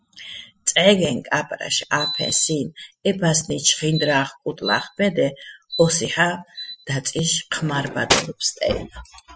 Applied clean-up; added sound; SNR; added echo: classical method spectral subtraction.